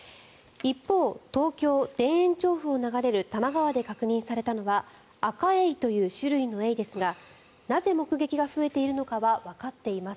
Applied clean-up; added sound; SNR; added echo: none; none; none; none.